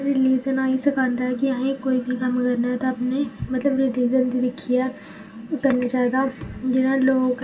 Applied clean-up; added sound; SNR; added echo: none; none; none; reverberation time 0.2 s.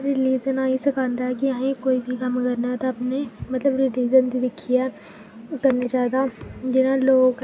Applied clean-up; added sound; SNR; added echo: none; none; none; none.